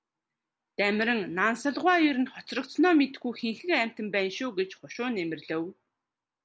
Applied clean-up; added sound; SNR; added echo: none; none; none; none.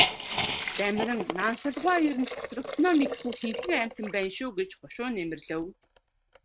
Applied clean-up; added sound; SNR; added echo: neural mask model RNNoise.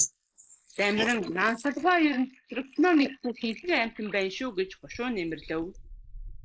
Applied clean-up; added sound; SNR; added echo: neural mask model Resemble Enhance denoiser.